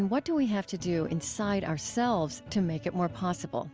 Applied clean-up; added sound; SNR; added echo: none; none; none; none.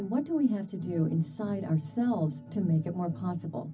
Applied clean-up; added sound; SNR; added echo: none; none; none; reverberation time 0.4 s.